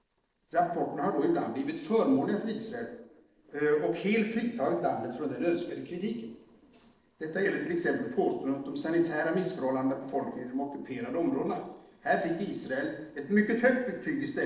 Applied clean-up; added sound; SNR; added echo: neural separator model SepFormer DNS4.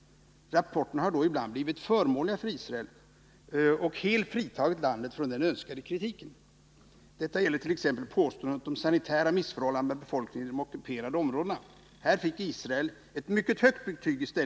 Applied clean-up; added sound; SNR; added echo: none; none; none; none.